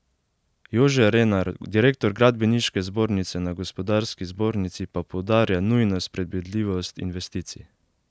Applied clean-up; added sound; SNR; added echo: none; none; none; none.